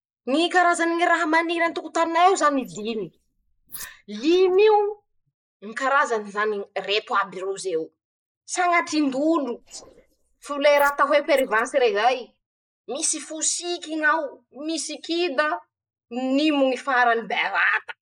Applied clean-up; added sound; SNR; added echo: neural mask model Resemble Enhance denoiser.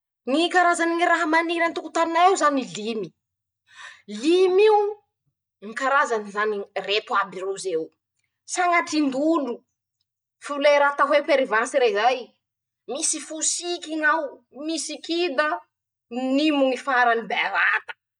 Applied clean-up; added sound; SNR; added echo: none; none; none; none.